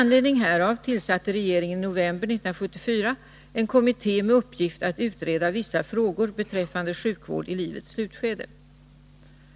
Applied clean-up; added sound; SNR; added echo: none; none; none; none.